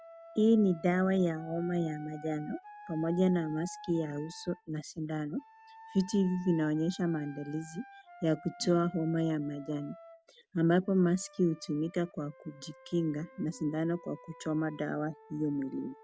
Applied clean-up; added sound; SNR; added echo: none; Wind instrument, woodwind instrument; 20 dB; none.